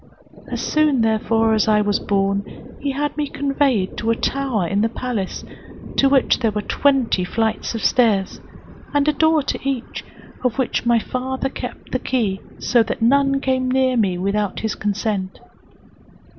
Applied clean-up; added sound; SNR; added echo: none; Thunder; 16 dB; none.